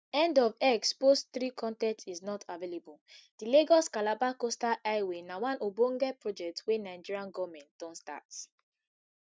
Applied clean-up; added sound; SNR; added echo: none; none; none; none.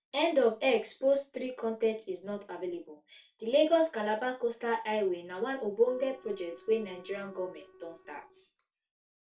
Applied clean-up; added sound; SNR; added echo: neural separator model SepFormer DNS4.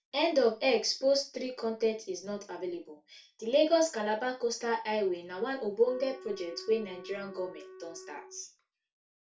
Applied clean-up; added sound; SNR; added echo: none; Wind instrument, woodwind instrument; 18 dB; reverberation time 0.3 s.